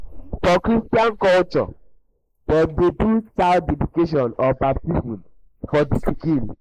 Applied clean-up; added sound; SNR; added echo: neural mask model Resemble Enhance denoiser.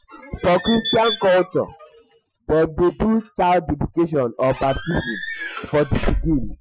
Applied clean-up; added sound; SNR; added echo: classical method Wiener filter.